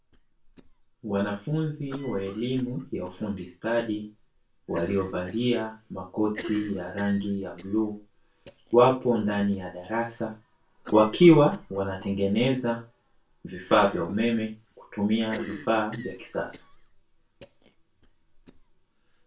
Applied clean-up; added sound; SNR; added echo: none; Cough; 19 dB; reverberation time 0.2 s.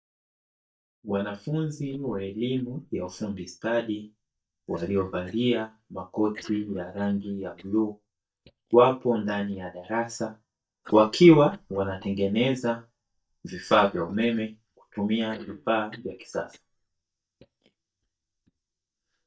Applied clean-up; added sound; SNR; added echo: neural mask model DeepFilterNet 3.